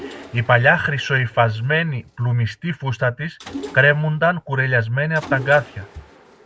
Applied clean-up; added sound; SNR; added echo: none; Mechanisms; 19 dB; none.